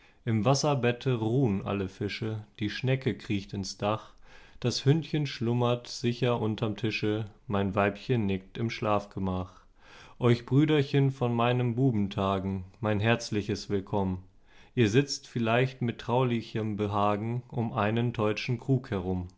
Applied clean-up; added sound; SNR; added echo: none; none; none; none.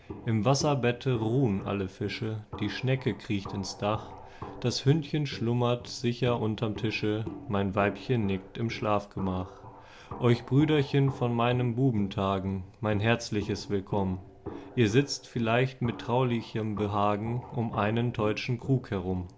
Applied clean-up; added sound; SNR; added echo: none; Walk, footsteps; 15 dB; none.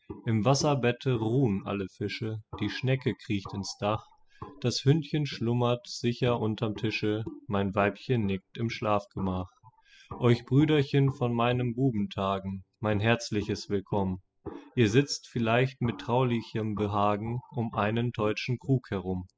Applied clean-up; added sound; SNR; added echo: classical method spectral subtraction.